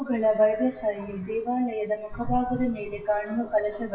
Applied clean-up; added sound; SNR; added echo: classical method WPE with log-MMSE.